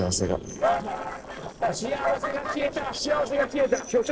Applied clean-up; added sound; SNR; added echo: neural separator model SepFormer DNS4.